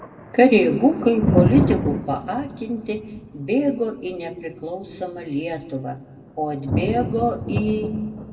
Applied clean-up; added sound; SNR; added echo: none; Thunder; 4 dB; reverberation time 1.0 s.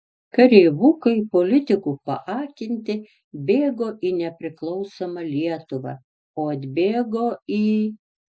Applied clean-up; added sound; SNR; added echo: none; none; none; none.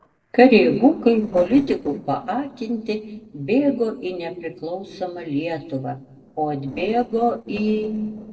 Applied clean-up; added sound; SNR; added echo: neural separator model SepFormer DNS4.